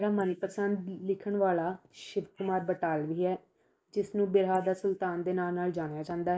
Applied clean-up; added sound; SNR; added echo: neural mask model Resemble Enhance denoiser.